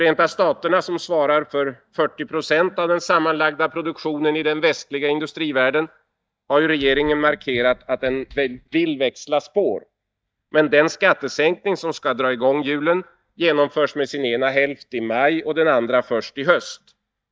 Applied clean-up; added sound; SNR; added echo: neural mask model DeepFilterNet 3.